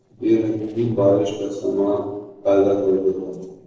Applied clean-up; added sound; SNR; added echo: neural separator model SepFormer DNS4.